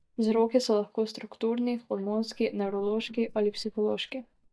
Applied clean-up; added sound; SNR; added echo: neural mask model DeepFilterNet 3.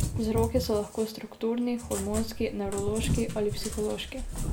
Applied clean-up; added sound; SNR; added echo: none; Cat; 3 dB; none.